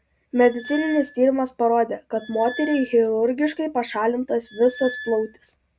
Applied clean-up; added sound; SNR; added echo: none; Squeak; 15 dB; none.